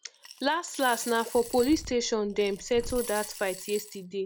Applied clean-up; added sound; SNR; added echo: none; Zipper (clothing) + Coin (dropping) / Glass; 13 dB; none.